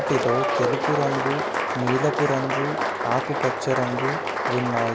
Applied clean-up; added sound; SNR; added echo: none; Applause; -1 dB; none.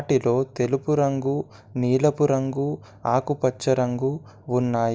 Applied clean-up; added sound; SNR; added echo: none; none; none; none.